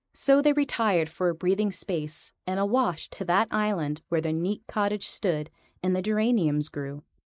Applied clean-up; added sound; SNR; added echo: neural mask model Resemble Enhance denoiser.